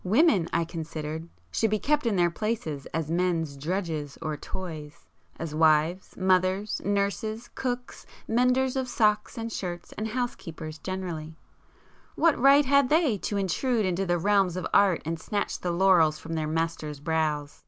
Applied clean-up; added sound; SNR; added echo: none; none; none; none.